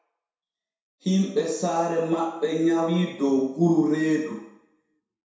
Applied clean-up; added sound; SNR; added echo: none; none; none; reverberation time 0.7 s.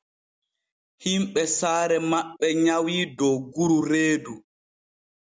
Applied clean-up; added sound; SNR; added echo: none; none; none; none.